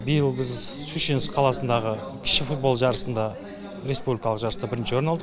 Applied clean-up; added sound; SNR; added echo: none; none; none; none.